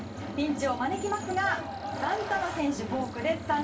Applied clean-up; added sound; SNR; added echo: none; Cricket; 18 dB; reverberation time 0.2 s.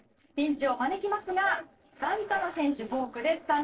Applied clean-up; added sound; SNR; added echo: neural separator model SepFormer DNS4.